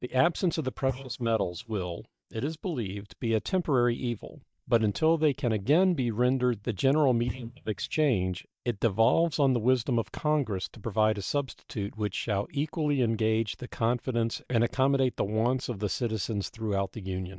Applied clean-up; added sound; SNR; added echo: neural mask model DeepFilterNet 3.